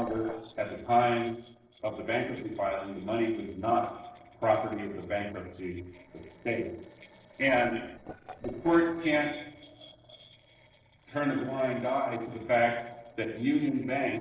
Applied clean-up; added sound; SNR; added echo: neural separator model SepFormer DNS4.